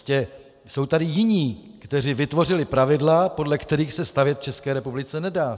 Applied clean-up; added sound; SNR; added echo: none; none; none; none.